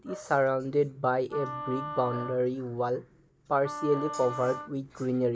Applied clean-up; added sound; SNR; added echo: none; Wind instrument, woodwind instrument; 10 dB; none.